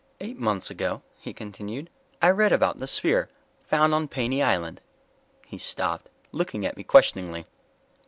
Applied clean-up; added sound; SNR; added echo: none; none; none; none.